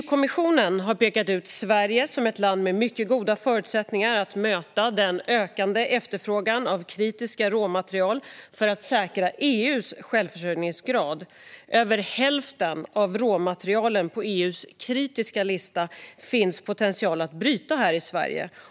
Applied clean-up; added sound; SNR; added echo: none; none; none; none.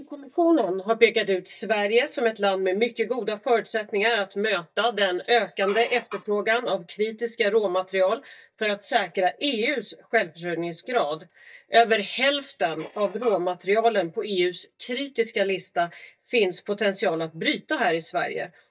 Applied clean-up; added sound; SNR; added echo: neural mask model DeepFilterNet 3.